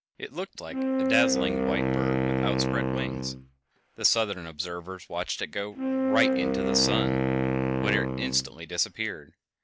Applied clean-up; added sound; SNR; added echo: none; Wind instrument, woodwind instrument; -4 dB; none.